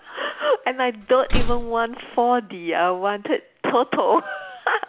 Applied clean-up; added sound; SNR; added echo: none; Slam; 0 dB; none.